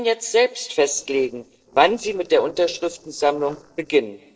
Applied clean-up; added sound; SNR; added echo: neural separator model SepFormer DNS4.